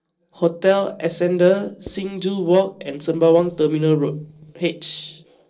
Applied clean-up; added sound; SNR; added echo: neural separator model SepFormer DNS4.